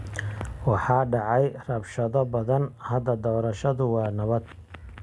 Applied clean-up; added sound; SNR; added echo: none; none; none; none.